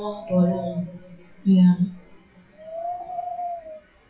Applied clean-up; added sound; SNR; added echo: classical method WPE with log-MMSE.